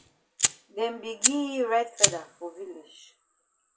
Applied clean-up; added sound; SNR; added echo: none; Fire; -2 dB; reverberation time 0.2 s.